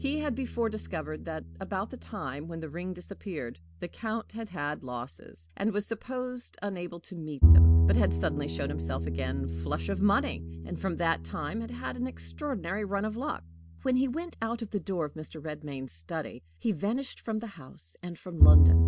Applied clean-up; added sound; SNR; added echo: none; Bowed string instrument; -3 dB; none.